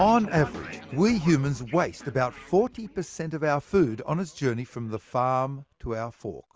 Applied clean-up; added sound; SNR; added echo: none; none; none; none.